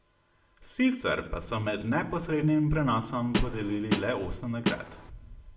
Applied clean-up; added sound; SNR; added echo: none; Snare drum; 2 dB; reverberation time 0.6 s.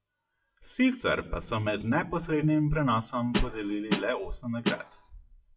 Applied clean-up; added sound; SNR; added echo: classical method WPE with log-MMSE.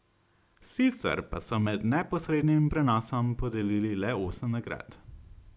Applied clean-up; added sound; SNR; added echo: none; none; none; none.